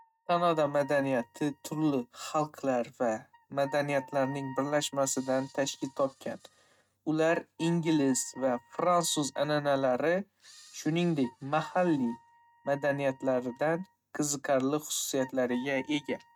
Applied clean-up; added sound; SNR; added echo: neural mask model RNNoise.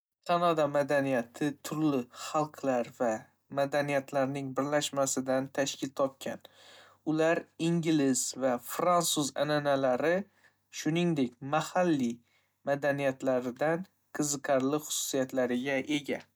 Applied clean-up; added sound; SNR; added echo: none; none; none; none.